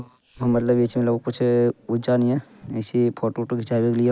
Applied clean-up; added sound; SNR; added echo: neural mask model Resemble Enhance denoiser.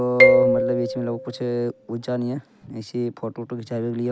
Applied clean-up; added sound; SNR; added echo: none; Marimba, xylophone; -3 dB; none.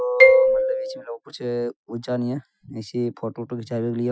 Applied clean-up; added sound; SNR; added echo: classical method Wiener filter.